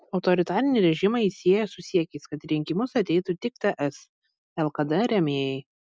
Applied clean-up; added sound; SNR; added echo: none; none; none; none.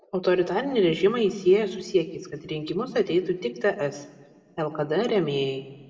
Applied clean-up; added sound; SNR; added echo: none; none; none; reverberation time 0.9 s.